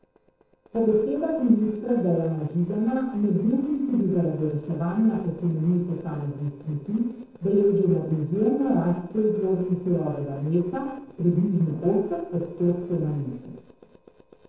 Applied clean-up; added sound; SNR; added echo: neural separator model SepFormer DNS4.